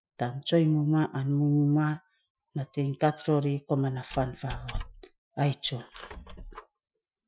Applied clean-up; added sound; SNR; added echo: classical method Wiener filter.